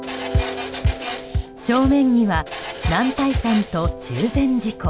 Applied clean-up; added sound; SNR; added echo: none; Printer; 10 dB; none.